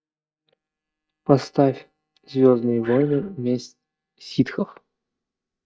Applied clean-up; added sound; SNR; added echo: neural mask model DeepFilterNet 3.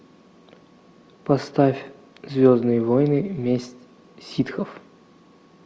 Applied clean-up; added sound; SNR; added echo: none; none; none; none.